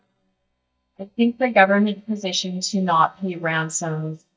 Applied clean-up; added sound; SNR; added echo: neural mask model DeepFilterNet 3.